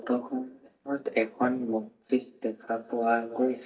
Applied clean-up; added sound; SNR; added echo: neural mask model DeepFilterNet 3.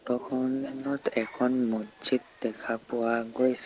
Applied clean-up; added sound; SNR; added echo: none; none; none; none.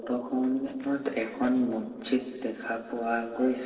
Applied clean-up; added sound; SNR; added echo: neural separator model SepFormer DNS4.